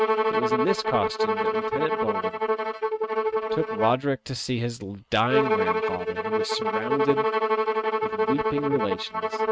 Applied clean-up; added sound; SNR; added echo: neural mask model RNNoise.